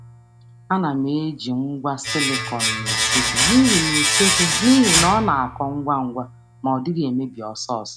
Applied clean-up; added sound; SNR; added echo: none; Domestic sounds, home sounds; 2 dB; none.